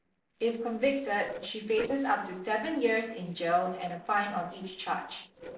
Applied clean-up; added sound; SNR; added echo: neural separator model SepFormer DNS4.